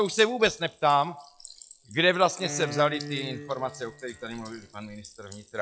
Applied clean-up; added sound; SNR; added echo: classical method log-MMSE.